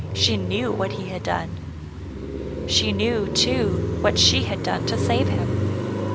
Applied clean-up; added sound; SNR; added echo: none; Car passing by; 0 dB; none.